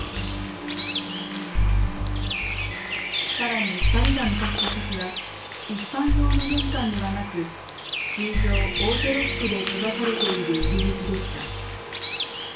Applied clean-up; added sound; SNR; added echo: none; Bird; 4 dB; reverberation time 0.3 s.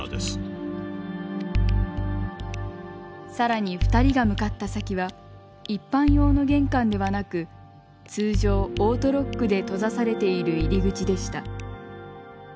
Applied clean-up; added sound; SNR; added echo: none; none; none; none.